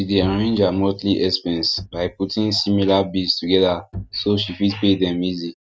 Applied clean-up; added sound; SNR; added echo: neural mask model RNNoise.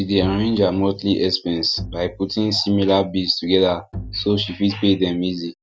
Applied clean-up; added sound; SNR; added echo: none; Bowed string instrument; 17 dB; none.